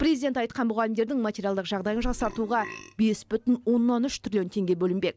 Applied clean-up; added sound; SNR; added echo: none; Burping, eructation; 10 dB; none.